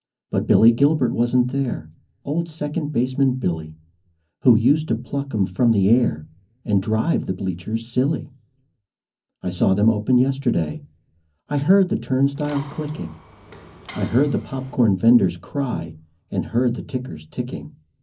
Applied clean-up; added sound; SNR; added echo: none; Mechanisms; 19 dB; reverberation time 0.4 s.